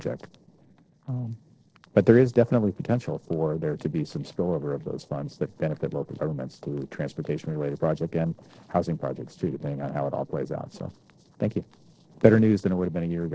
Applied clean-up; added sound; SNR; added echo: neural separator model SepFormer DNS4.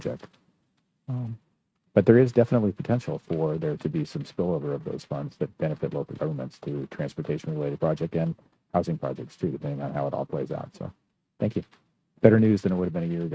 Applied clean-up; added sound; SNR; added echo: neural mask model RNNoise.